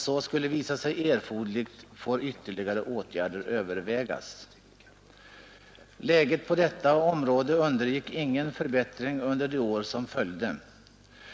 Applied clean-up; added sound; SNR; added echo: none; none; none; none.